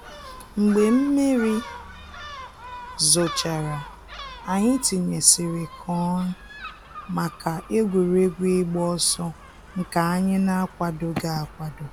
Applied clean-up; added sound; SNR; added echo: none; Gull, seagull; 16 dB; none.